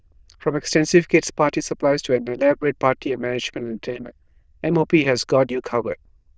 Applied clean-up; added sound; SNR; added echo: neural diffusion model UNIVERSE++.